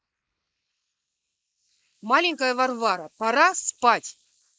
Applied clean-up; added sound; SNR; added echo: neural mask model Resemble Enhance denoiser.